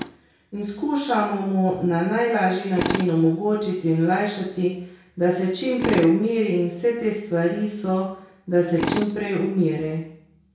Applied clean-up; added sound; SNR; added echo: none; Tools; 11 dB; reverberation time 0.5 s.